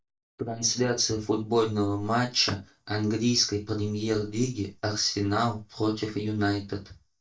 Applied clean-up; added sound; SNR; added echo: neural mask model DeepFilterNet 3.